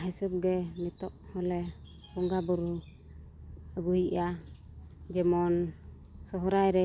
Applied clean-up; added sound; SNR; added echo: none; none; none; none.